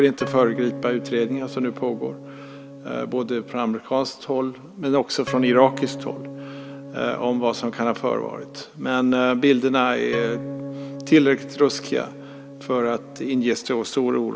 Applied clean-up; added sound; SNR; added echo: none; Organ; 12 dB; none.